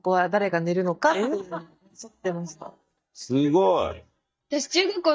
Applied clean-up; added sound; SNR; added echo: neural mask model DeepFilterNet 3.